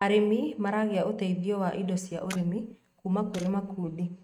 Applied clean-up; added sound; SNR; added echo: neural mask model RNNoise.